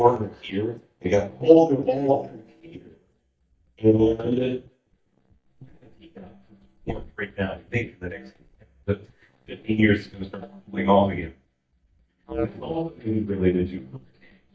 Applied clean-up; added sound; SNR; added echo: neural mask model DeepFilterNet 3.